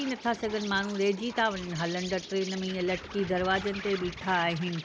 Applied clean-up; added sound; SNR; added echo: none; Insect; 13 dB; none.